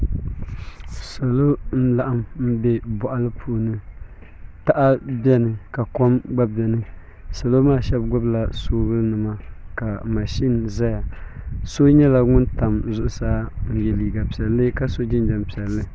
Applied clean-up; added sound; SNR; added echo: none; none; none; none.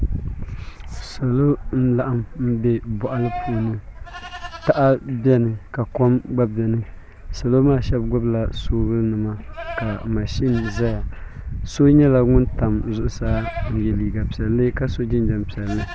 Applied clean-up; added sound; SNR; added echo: none; Livestock, farm animals, working animals; 19 dB; none.